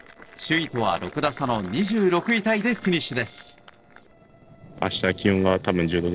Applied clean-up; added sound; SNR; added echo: neural separator model SepFormer DNS4.